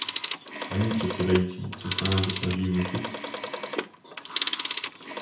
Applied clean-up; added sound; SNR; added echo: none; Telephone; 4 dB; reverberation time 0.5 s.